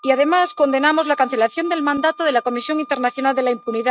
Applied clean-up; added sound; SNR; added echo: neural mask model RNNoise.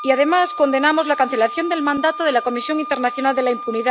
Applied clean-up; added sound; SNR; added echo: none; Wind instrument, woodwind instrument; 11 dB; none.